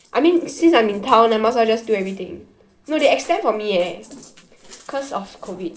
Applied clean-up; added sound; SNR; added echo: neural separator model SepFormer DNS4.